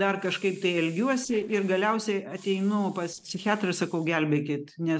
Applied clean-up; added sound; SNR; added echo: neural separator model SepFormer DNS4.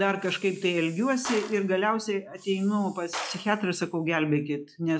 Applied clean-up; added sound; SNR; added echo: classical method log-MMSE.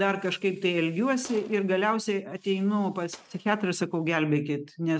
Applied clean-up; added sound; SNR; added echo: neural mask model RNNoise.